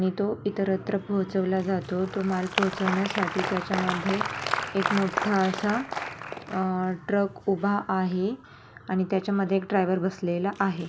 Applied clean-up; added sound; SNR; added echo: none; Applause; 8 dB; none.